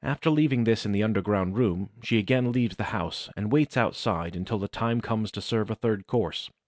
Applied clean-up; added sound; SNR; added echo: none; none; none; none.